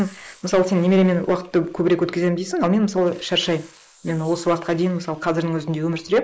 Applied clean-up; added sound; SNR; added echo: neural mask model Resemble Enhance denoiser.